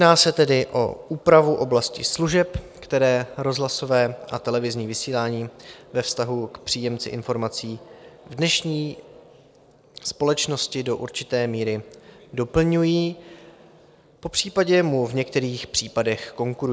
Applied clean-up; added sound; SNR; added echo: none; none; none; none.